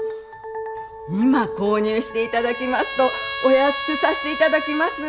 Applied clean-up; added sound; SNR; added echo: none; Trumpet; 9 dB; none.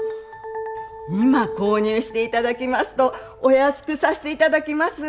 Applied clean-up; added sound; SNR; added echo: none; none; none; none.